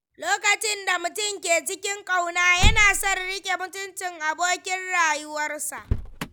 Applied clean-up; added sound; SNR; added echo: none; Motor vehicle (road); 6 dB; none.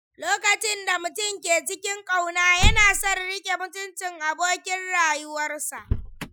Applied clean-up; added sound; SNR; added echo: classical method Wiener filter.